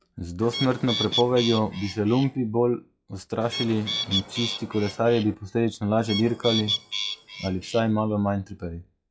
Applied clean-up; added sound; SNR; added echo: classical method log-MMSE.